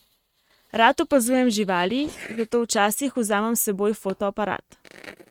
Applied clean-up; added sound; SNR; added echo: neural mask model RNNoise.